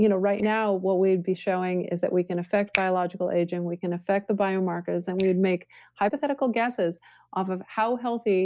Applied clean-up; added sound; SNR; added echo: neural mask model Resemble Enhance denoiser.